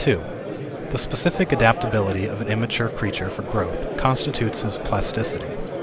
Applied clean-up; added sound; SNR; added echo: none; Crowd; 6 dB; none.